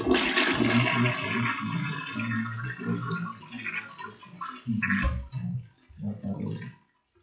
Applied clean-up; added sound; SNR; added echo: classical method WPE with log-MMSE.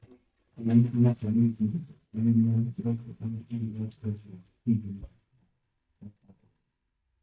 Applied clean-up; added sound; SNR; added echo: neural mask model DeepFilterNet 3.